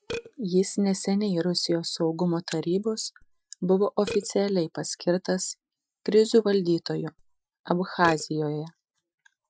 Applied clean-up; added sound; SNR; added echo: classical method Wiener filter.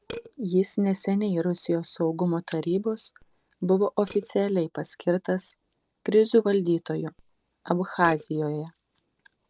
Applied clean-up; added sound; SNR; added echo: neural separator model SepFormer DNS4.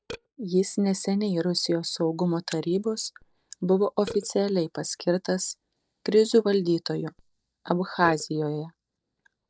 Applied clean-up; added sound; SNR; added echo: neural mask model DeepFilterNet 3.